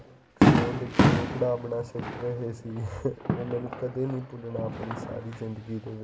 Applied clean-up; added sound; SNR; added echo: none; Fireworks; -5 dB; reverberation time 0.3 s.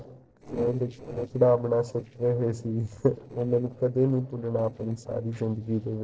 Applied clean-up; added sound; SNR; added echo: neural separator model SepFormer DNS4.